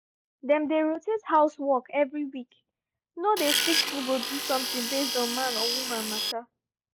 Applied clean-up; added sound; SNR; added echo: none; Tools; 1 dB; none.